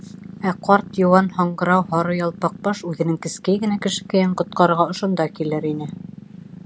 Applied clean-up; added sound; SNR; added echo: none; Purr; 17 dB; none.